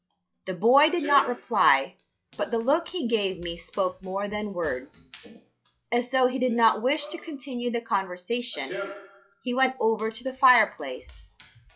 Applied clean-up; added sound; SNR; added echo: classical method log-MMSE.